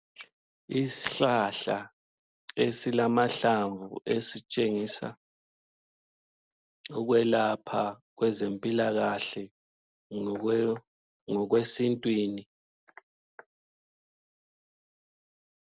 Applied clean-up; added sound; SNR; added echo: none; none; none; none.